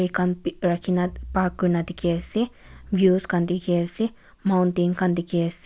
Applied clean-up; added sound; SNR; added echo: none; none; none; none.